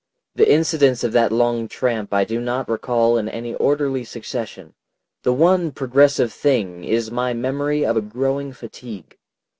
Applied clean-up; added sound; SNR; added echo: none; none; none; none.